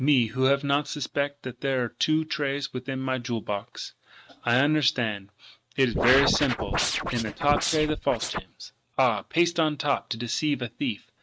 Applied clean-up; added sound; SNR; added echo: neural mask model RNNoise.